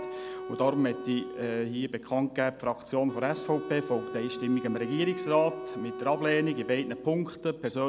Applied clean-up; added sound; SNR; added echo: none; Wind instrument, woodwind instrument; 10 dB; none.